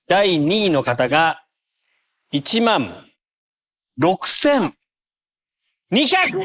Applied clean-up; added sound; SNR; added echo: neural mask model Resemble Enhance denoiser.